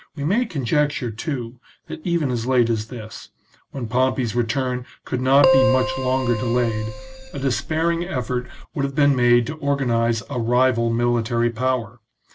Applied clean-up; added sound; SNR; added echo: none; Keyboard (musical); 3 dB; none.